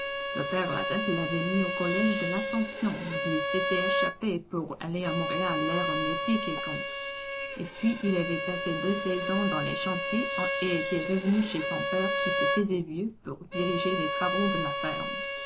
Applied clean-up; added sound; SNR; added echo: none; Bowed string instrument; 0 dB; none.